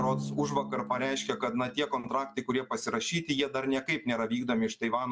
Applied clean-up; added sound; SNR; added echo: none; Drum; 12 dB; none.